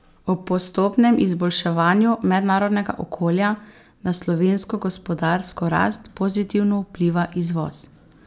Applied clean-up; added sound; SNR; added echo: none; none; none; none.